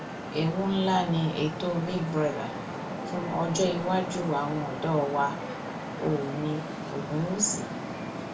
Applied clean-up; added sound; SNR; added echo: none; Traffic noise, roadway noise; 6 dB; reverberation time 0.3 s.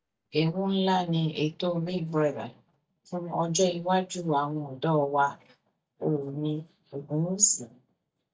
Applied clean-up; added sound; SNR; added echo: neural mask model DeepFilterNet 3.